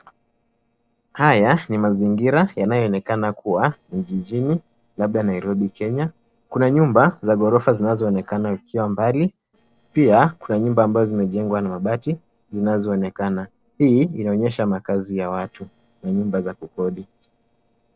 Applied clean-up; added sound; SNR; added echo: neural separator model SepFormer DNS4.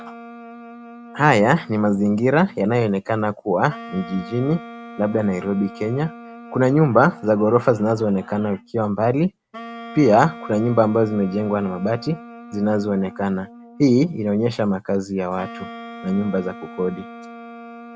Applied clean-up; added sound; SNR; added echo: none; Wind instrument, woodwind instrument; 18 dB; none.